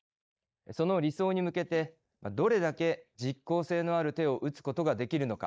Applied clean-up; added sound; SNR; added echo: neural mask model DeepFilterNet 3.